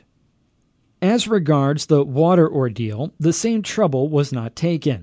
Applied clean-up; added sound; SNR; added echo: none; none; none; none.